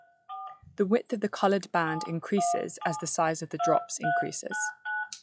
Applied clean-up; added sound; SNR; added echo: classical method log-MMSE.